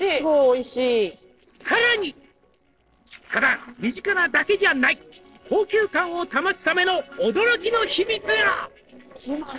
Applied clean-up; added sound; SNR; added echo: neural separator model SepFormer DNS4.